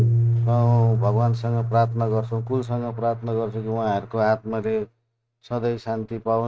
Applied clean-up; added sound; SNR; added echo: neural mask model RNNoise.